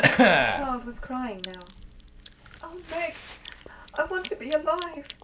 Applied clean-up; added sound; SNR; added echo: none; Chewing, mastication / Cough; -5 dB; reverberation time 0.2 s.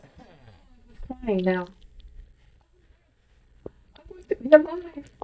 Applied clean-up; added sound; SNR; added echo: neural mask model DeepFilterNet 3.